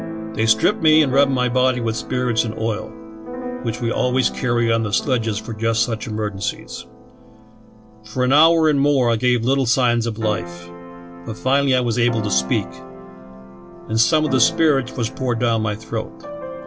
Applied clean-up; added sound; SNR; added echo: none; Keyboard (musical); 12 dB; none.